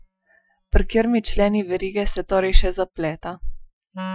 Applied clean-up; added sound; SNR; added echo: classical method Wiener filter.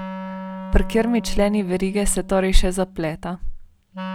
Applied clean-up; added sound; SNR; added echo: none; Wind instrument, woodwind instrument; 14 dB; none.